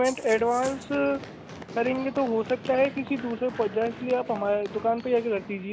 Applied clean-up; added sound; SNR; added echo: none; Rattle (instrument) + Run; 14 dB; none.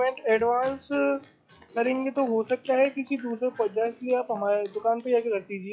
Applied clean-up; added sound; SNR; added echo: classical method log-MMSE.